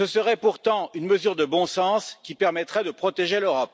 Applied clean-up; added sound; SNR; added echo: none; none; none; none.